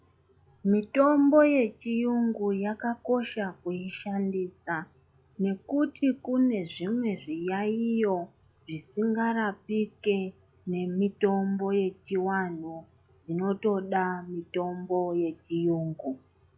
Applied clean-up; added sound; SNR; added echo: classical method log-MMSE.